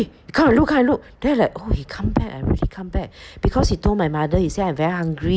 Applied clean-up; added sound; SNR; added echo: none; none; none; none.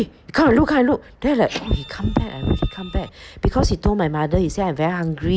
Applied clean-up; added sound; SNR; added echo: none; Printer; 17 dB; none.